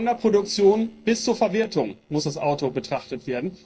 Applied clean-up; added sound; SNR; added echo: neural separator model SepFormer DNS4.